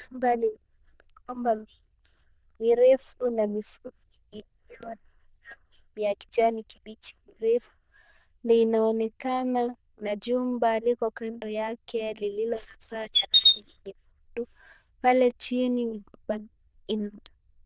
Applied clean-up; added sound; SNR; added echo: neural diffusion model UNIVERSE++.